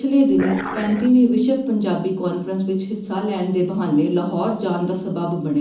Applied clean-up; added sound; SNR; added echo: none; Dog; 10 dB; reverberation time 0.9 s.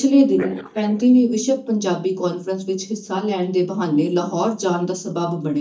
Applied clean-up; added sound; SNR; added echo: neural mask model DeepFilterNet 3.